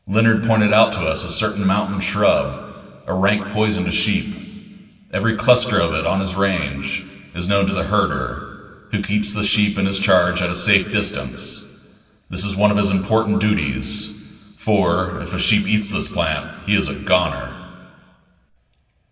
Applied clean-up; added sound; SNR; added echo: none; none; none; reverberation time 1.9 s.